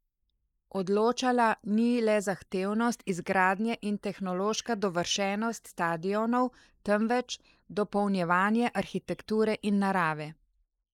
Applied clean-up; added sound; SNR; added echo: neural mask model Resemble Enhance denoiser.